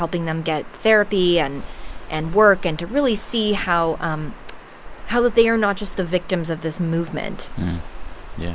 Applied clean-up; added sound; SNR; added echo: none; Water; 10 dB; none.